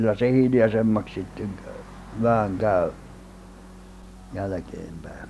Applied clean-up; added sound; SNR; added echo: none; Car passing by + Keyboard (musical); 20 dB; none.